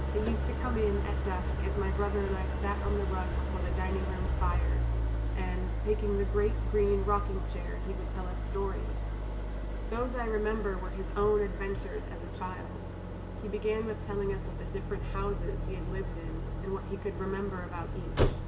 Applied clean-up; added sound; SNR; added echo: none; Idling; -3 dB; reverberation time 1.9 s.